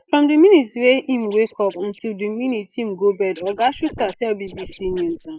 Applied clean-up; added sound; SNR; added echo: neural mask model Resemble Enhance denoiser.